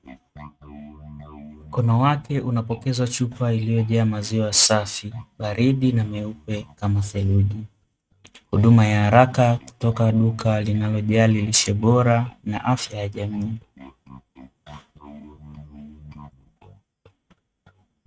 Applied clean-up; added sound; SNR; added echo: neural mask model RNNoise.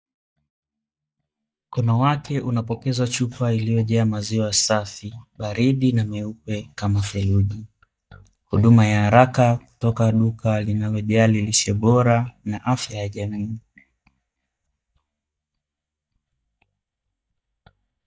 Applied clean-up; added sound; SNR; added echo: neural mask model DeepFilterNet 3.